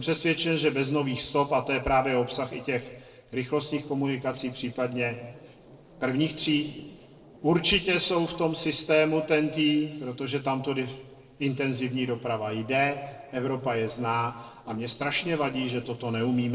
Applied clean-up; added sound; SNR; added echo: neural separator model SepFormer DNS4.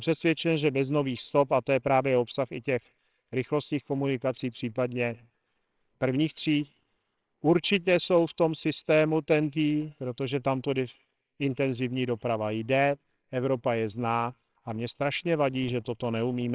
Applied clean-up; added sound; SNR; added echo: neural separator model SepFormer WHAMR!.